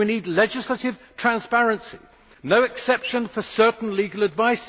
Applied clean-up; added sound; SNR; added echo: none; none; none; none.